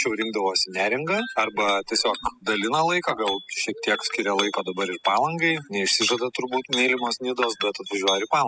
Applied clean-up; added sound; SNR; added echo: classical method spectral subtraction.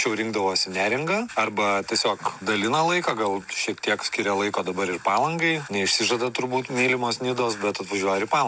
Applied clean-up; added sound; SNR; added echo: none; none; none; none.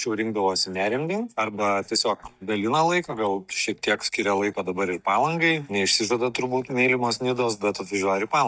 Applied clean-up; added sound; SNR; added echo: neural mask model DeepFilterNet 3.